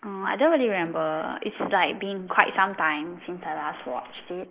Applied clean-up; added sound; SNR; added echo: neural mask model Resemble Enhance denoiser.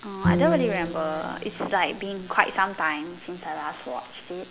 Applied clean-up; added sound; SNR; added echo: none; Bowed string instrument; 2 dB; none.